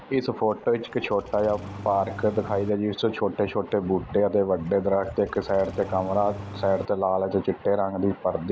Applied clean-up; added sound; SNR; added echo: none; Engine starting; 14 dB; none.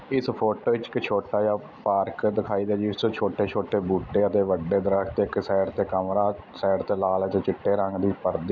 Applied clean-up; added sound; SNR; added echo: none; none; none; none.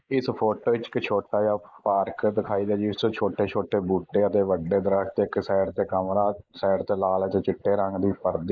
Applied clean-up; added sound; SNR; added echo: neural mask model Resemble Enhance denoiser.